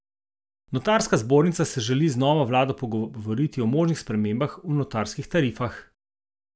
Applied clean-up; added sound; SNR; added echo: none; none; none; none.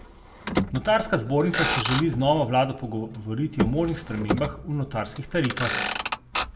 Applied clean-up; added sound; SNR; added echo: none; Motor vehicle (road); 2 dB; reverberation time 0.6 s.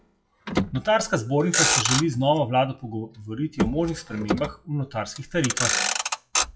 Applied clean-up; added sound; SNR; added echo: classical method WPE with log-MMSE.